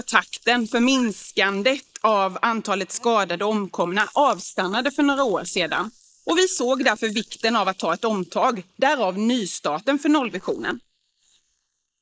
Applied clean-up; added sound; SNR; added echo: neural mask model Resemble Enhance denoiser.